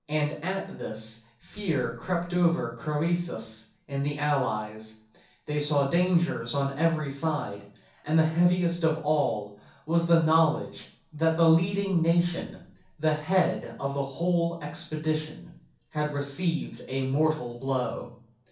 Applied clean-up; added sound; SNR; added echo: none; none; none; reverberation time 0.6 s.